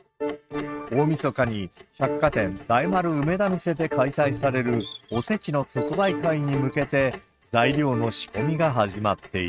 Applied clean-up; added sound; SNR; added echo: neural mask model RNNoise.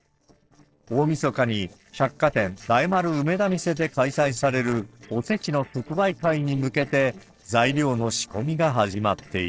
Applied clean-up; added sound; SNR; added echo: neural separator model SepFormer DNS4.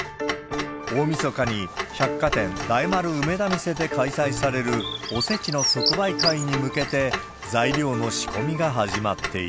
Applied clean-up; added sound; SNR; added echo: none; Clock + Bird; 6 dB; none.